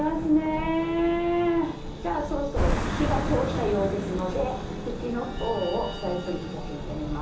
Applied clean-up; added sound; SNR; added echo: none; Car passing by; 4 dB; reverberation time 1.2 s.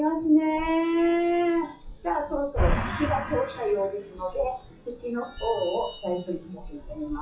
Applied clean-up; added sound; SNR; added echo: classical method WPE with log-MMSE.